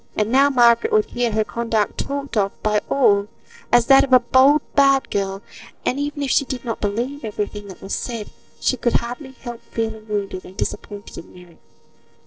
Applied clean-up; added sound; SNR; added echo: neural separator model SepFormer DNS4.